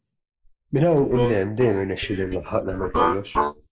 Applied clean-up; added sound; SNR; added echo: neural mask model Resemble Enhance denoiser.